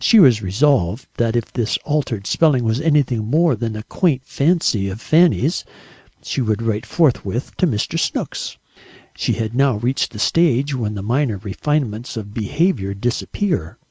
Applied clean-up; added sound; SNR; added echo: none; none; none; none.